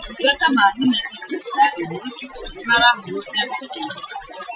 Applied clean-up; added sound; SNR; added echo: classical method Wiener filter.